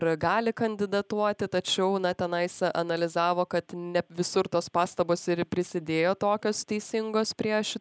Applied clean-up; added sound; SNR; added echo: none; none; none; none.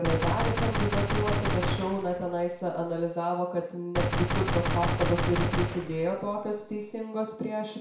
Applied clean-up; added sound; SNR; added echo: none; Gunshot, gunfire; -1 dB; reverberation time 0.6 s.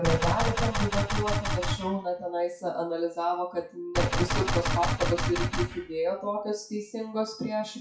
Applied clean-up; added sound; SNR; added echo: classical method WPE with log-MMSE.